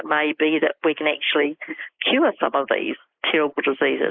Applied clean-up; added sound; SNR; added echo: neural mask model Resemble Enhance denoiser.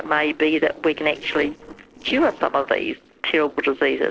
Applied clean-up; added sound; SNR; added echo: neural separator model SepFormer DNS4.